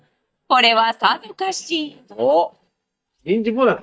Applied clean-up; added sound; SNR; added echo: neural mask model DeepFilterNet 3.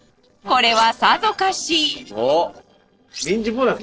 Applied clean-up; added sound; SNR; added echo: neural separator model SepFormer DNS4.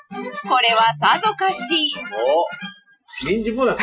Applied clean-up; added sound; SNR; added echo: classical method Wiener filter.